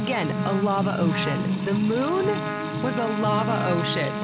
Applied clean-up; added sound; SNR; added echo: none; Trickle, dribble / Water tap, faucet / Music + Trumpet; 1 dB; none.